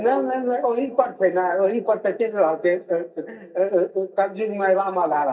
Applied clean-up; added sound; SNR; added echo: neural mask model DeepFilterNet 3.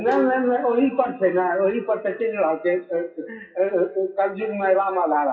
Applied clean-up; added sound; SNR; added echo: classical method WPE with log-MMSE.